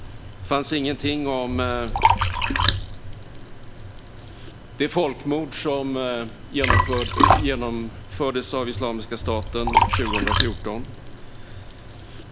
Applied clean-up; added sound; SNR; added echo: none; Liquid; -3 dB; none.